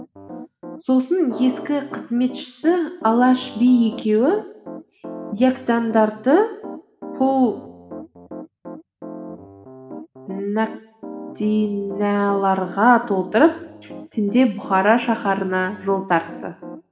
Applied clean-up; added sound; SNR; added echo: none; Piano; 15 dB; reverberation time 0.7 s.